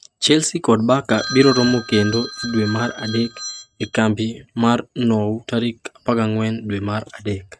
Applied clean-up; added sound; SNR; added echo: neural mask model RNNoise.